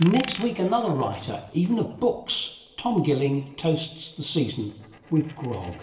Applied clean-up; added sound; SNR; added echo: none; Coin (dropping); 19 dB; reverberation time 0.8 s.